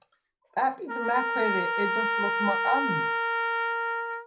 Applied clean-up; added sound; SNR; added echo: none; Trumpet; -3 dB; reverberation time 0.2 s.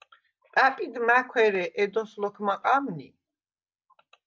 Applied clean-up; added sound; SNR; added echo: none; none; none; none.